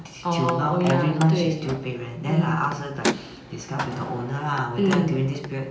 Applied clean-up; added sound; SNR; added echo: none; Car; 11 dB; reverberation time 0.8 s.